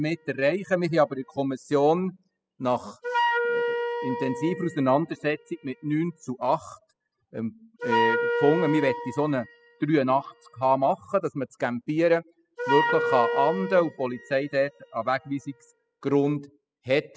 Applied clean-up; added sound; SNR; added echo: classical method spectral subtraction.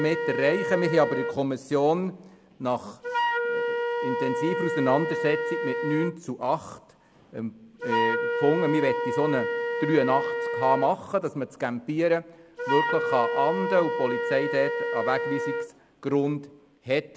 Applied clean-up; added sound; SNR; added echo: none; Wind instrument, woodwind instrument; 3 dB; none.